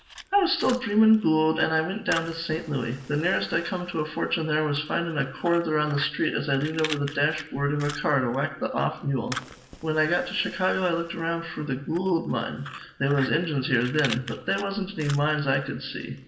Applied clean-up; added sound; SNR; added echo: none; Fire; 16 dB; reverberation time 0.8 s.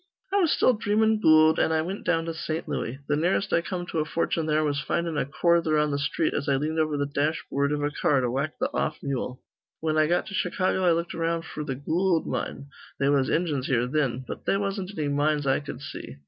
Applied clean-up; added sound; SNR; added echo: none; none; none; none.